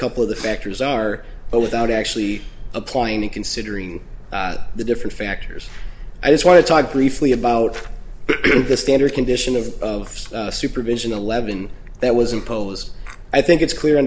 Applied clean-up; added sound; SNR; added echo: none; none; none; none.